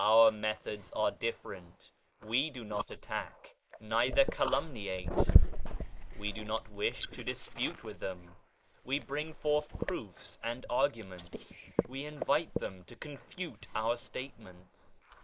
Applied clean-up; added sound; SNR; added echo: neural mask model Resemble Enhance denoiser.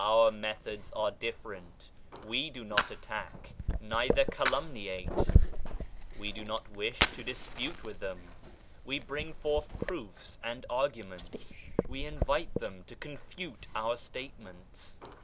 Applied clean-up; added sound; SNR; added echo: none; Fire; -1 dB; none.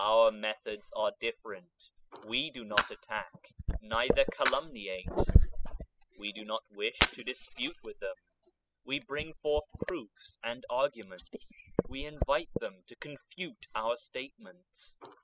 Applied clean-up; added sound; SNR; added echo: classical method spectral subtraction.